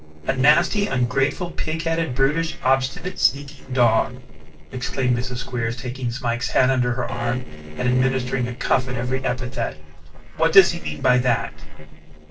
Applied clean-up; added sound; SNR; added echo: neural separator model SepFormer DNS4.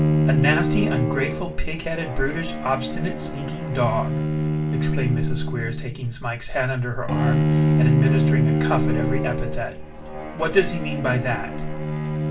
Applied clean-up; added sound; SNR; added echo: none; Bowed string instrument; -2 dB; reverberation time 0.2 s.